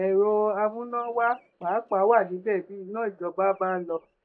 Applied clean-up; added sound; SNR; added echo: neural mask model DeepFilterNet 3.